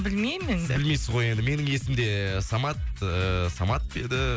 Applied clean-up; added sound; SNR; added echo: none; none; none; none.